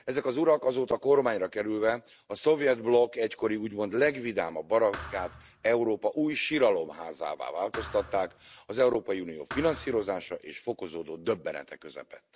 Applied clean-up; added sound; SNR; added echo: none; Thump, thud; 16 dB; none.